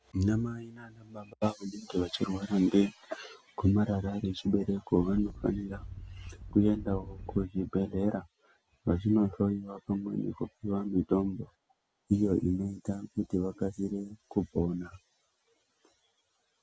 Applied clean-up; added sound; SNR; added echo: none; Wind; 11 dB; none.